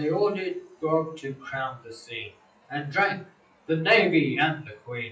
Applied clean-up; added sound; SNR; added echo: classical method WPE with log-MMSE.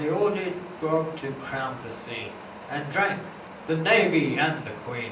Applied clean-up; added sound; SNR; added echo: none; Wind; 14 dB; reverberation time 0.6 s.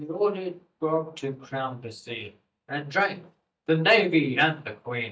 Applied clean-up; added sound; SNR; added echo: neural mask model DeepFilterNet 3.